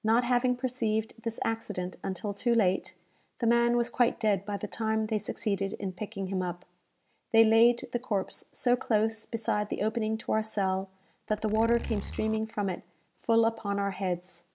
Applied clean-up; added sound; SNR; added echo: none; Zipper (clothing); 12 dB; none.